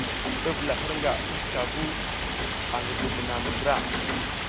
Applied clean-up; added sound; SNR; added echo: none; Stream + Rain; -3 dB; none.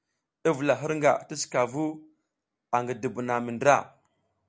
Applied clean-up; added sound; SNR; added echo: none; none; none; none.